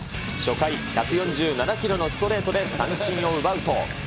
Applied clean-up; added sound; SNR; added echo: none; Rain; 14 dB; none.